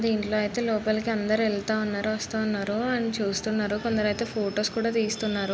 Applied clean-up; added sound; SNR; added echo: none; none; none; none.